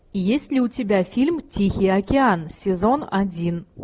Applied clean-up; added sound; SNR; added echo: none; none; none; none.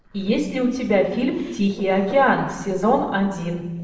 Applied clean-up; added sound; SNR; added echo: neural separator model SepFormer DNS4.